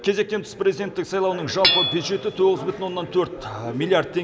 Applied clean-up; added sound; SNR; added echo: none; Hammer / Chink, clink; 7 dB; none.